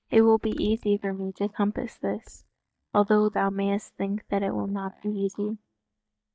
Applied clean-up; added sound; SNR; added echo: neural mask model DeepFilterNet 3.